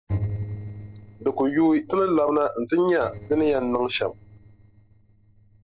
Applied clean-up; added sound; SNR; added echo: neural separator model SepFormer DNS4.